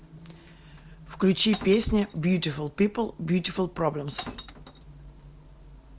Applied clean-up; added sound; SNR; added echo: none; Glass; 15 dB; none.